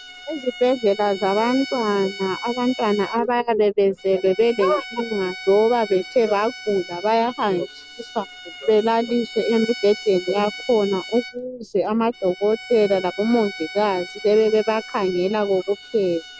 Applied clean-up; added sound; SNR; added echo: none; Bowed string instrument; 16 dB; none.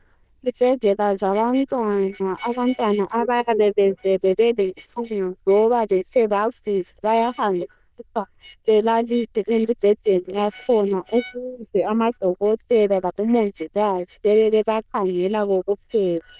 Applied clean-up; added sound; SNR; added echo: neural diffusion model UNIVERSE++.